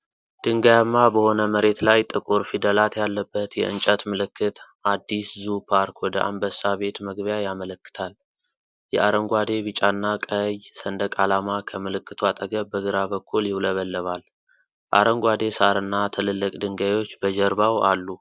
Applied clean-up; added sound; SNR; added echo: none; none; none; none.